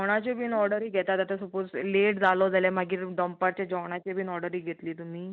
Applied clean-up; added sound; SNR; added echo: none; none; none; none.